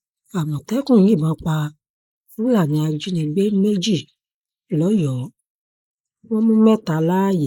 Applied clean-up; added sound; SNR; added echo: neural mask model Resemble Enhance denoiser.